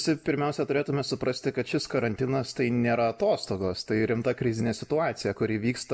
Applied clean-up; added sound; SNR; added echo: none; none; none; none.